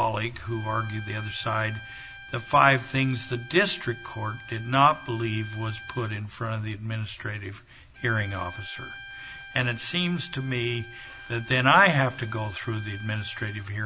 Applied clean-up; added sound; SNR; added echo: none; Bowed string instrument; 17 dB; none.